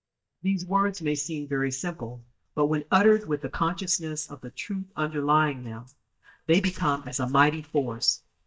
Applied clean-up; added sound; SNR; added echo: neural mask model DeepFilterNet 3.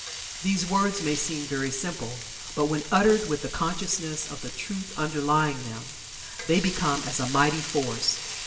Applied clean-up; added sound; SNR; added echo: none; Frying (food); 10 dB; reverberation time 1.1 s.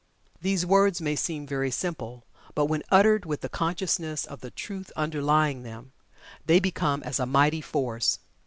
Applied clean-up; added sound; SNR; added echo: none; none; none; none.